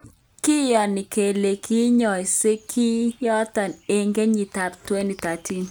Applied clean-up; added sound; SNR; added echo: none; none; none; none.